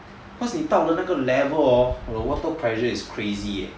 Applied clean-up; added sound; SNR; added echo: none; none; none; none.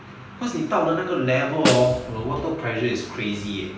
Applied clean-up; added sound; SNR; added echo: none; Snare drum; 6 dB; reverberation time 0.9 s.